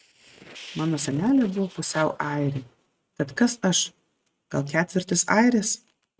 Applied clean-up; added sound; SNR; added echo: neural mask model RNNoise.